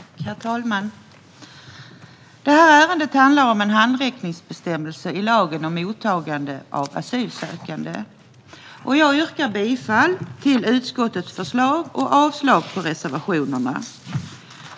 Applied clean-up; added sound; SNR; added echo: none; none; none; none.